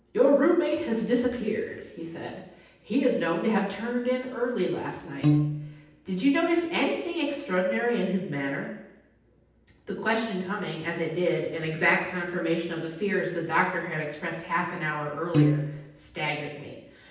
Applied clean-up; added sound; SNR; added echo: none; Piano; -2 dB; reverberation time 0.9 s.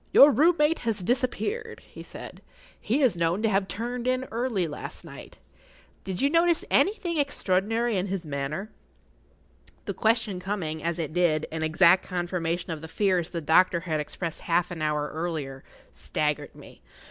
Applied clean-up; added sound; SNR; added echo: none; none; none; none.